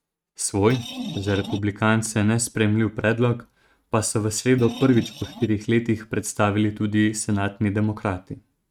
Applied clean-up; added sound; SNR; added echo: neural mask model RNNoise.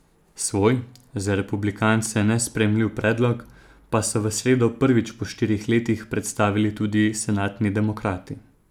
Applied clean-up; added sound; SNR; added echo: none; none; none; none.